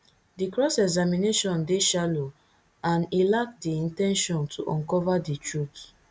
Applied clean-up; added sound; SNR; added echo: none; none; none; none.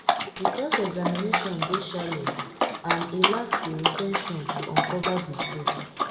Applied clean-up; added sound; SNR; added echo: none; Dog; -4 dB; reverberation time 1.9 s.